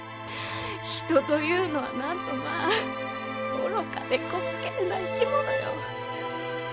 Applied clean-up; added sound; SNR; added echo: none; none; none; none.